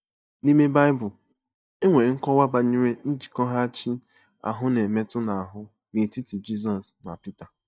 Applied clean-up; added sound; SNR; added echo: neural mask model DeepFilterNet 3.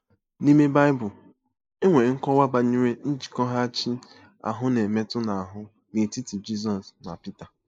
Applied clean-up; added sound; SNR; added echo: neural mask model Resemble Enhance denoiser.